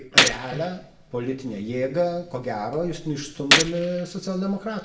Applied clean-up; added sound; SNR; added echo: none; Gunshot, gunfire; -3 dB; reverberation time 0.6 s.